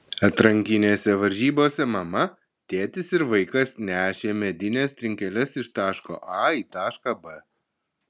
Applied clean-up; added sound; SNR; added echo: none; none; none; none.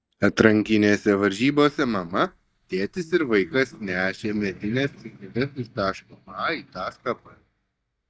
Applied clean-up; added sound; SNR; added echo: neural mask model DeepFilterNet 3.